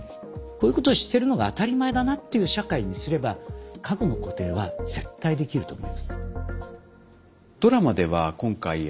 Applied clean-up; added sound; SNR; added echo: none; none; none; none.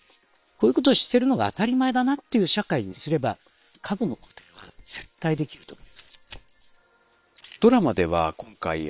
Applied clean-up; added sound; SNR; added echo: neural separator model SepFormer WHAM!.